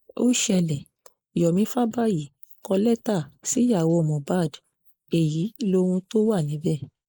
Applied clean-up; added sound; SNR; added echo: neural mask model Resemble Enhance denoiser.